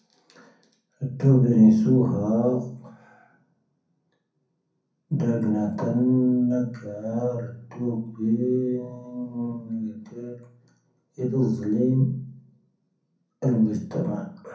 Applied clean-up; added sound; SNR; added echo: none; none; none; reverberation time 0.6 s.